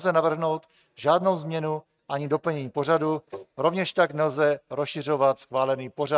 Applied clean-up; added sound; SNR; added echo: neural mask model RNNoise.